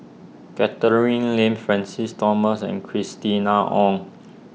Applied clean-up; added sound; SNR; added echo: none; none; none; none.